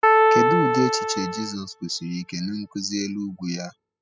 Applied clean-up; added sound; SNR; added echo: classical method spectral subtraction.